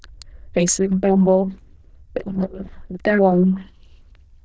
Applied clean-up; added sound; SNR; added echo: neural diffusion model UNIVERSE++.